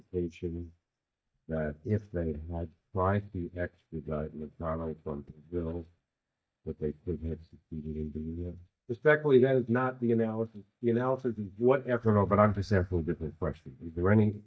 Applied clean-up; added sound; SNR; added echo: neural mask model DeepFilterNet 3.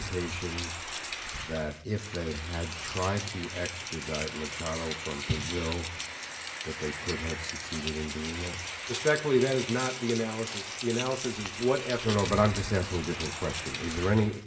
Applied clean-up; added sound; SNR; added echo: none; Rain; 6 dB; reverberation time 0.7 s.